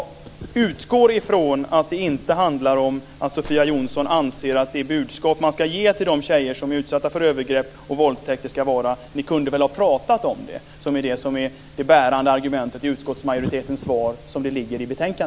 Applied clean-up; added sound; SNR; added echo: none; Gunshot, gunfire; 14 dB; none.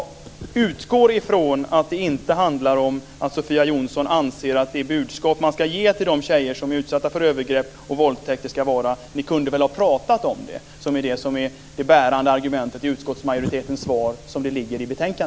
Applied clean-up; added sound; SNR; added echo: none; none; none; none.